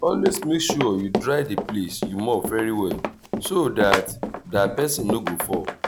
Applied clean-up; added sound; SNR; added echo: none; Run; 5 dB; none.